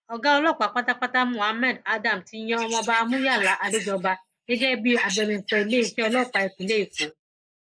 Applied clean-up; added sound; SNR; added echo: neural mask model Resemble Enhance denoiser.